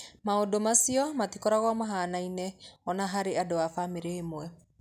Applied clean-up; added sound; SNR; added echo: none; none; none; none.